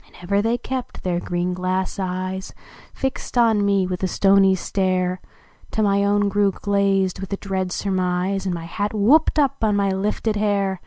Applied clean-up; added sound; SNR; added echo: none; none; none; none.